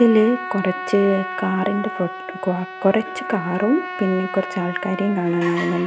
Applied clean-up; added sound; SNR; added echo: none; Trumpet; 10 dB; none.